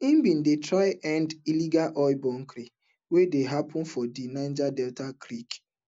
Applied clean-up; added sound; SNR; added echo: none; none; none; none.